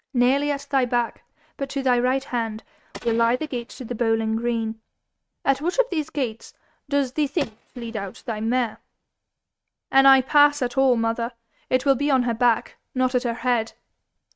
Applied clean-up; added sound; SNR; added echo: neural mask model RNNoise.